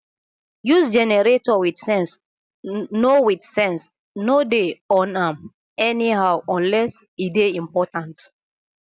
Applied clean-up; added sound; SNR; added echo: none; none; none; none.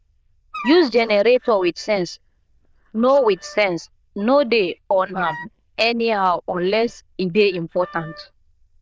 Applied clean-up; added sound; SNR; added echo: neural diffusion model UNIVERSE++.